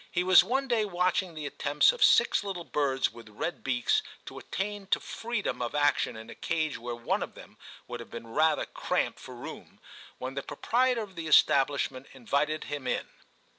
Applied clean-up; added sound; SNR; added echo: none; none; none; none.